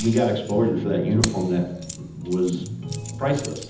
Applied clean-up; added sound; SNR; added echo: none; Keys jangling; 13 dB; reverberation time 0.8 s.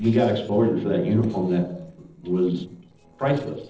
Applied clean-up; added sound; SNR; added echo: neural separator model SepFormer DNS4.